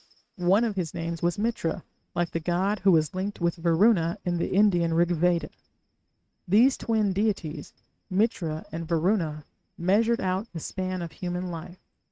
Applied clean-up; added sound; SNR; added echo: neural mask model RNNoise.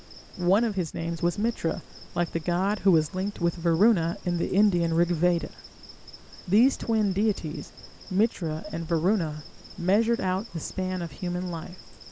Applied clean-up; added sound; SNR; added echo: none; Insect; 18 dB; none.